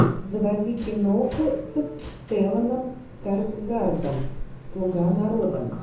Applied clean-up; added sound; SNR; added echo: none; Subway, metro, underground; 12 dB; reverberation time 0.6 s.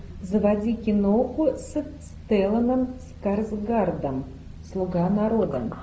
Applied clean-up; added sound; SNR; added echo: none; none; none; none.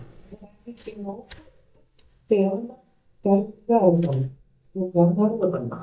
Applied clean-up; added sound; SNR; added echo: neural mask model DeepFilterNet 3.